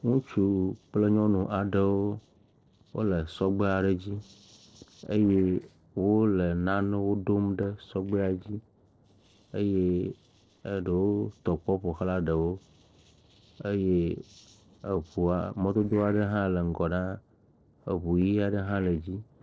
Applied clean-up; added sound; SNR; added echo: neural separator model SepFormer DNS4.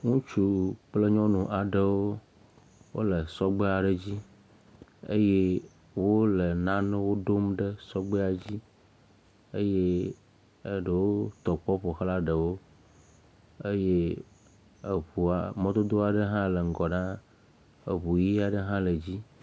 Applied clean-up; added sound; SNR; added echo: none; none; none; none.